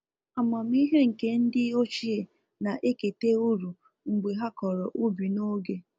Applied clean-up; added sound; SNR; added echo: none; none; none; none.